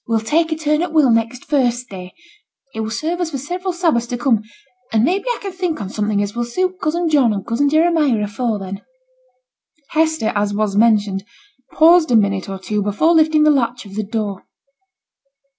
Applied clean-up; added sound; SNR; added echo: none; none; none; none.